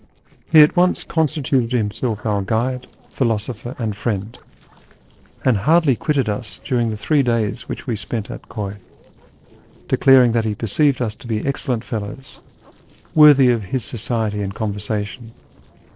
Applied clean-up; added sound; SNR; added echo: neural separator model SepFormer DNS4.